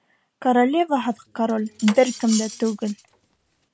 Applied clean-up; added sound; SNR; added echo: none; Cutlery, silverware; 14 dB; none.